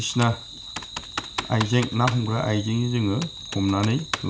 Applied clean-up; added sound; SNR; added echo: none; Computer keyboard; 11 dB; reverberation time 0.4 s.